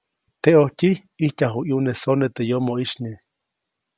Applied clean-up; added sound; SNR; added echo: none; none; none; none.